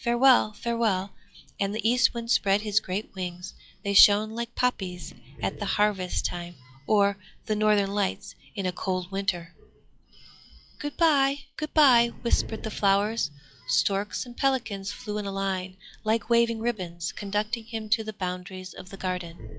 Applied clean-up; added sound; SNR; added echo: classical method log-MMSE.